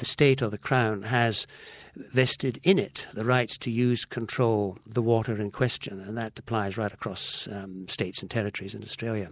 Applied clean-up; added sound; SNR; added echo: none; none; none; none.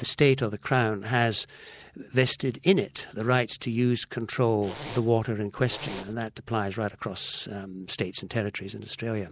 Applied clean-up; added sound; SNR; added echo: none; Zipper (clothing); 11 dB; none.